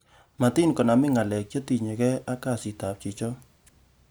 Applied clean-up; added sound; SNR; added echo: none; none; none; none.